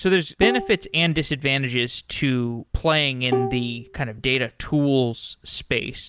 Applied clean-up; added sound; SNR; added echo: none; Bowed string instrument; 7 dB; none.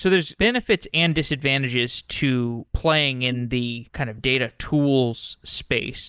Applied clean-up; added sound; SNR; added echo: neural mask model Resemble Enhance denoiser.